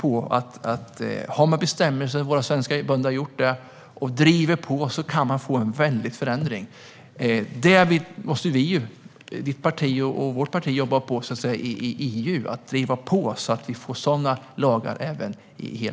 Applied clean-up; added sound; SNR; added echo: none; none; none; none.